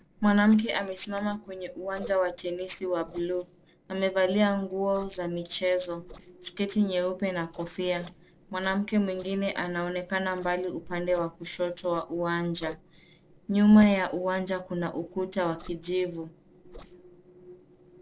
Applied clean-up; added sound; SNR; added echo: neural separator model SepFormer DNS4.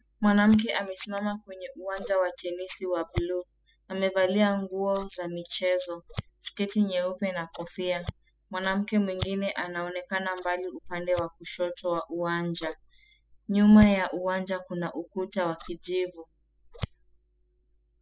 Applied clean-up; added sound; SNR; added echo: classical method spectral subtraction.